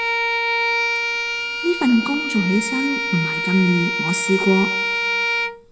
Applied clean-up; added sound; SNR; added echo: none; Bowed string instrument; 0 dB; reverberation time 1.3 s.